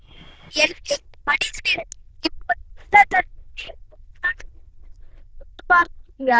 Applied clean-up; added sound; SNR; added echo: neural diffusion model UNIVERSE++.